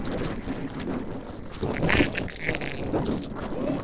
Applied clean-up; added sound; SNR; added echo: neural separator model SepFormer DNS4.